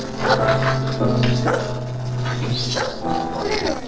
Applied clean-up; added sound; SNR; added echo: neural separator model SepFormer DNS4.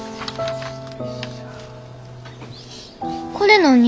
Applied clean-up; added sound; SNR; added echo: none; none; none; none.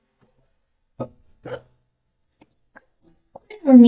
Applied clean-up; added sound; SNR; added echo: neural mask model DeepFilterNet 3.